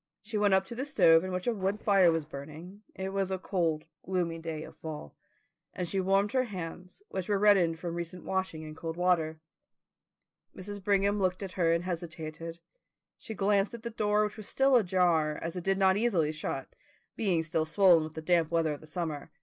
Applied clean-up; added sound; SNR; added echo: neural separator model SepFormer DNS4.